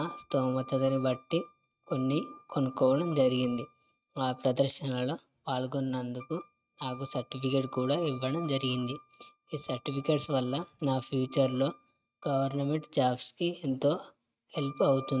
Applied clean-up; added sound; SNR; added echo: neural mask model RNNoise.